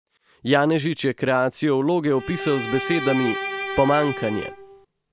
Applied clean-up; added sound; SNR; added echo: none; Bowed string instrument; 7 dB; none.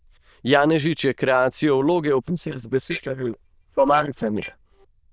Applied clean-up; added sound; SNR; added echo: neural diffusion model UNIVERSE++.